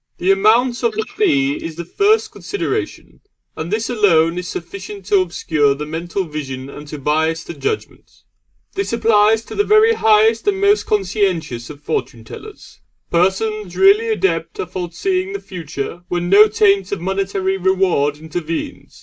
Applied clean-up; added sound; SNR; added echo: neural mask model Resemble Enhance denoiser.